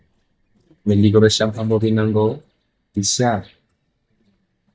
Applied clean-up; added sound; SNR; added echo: neural mask model DeepFilterNet 3.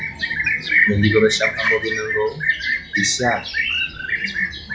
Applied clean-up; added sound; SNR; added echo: classical method log-MMSE.